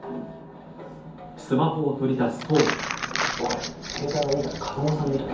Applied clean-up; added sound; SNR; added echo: none; Crumpling, crinkling; 6 dB; reverberation time 0.6 s.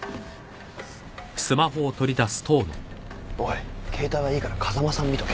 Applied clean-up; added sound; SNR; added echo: none; none; none; none.